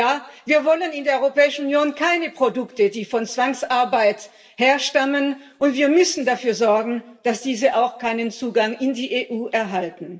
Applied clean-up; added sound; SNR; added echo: none; none; none; reverberation time 0.7 s.